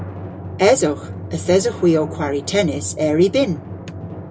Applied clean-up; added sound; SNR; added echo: none; Drum; 12 dB; none.